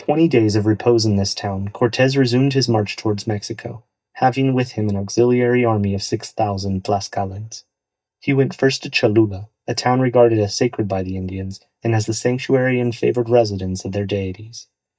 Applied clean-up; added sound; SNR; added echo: neural mask model DeepFilterNet 3.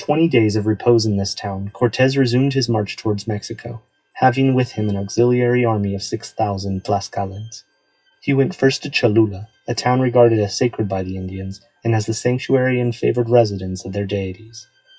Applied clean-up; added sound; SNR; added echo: classical method WPE with log-MMSE.